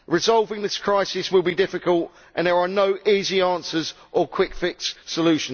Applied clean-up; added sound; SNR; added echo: none; none; none; none.